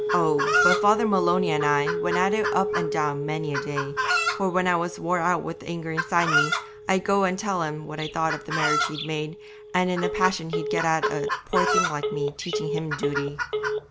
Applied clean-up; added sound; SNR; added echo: none; Chicken, rooster + Telephone; 1 dB; none.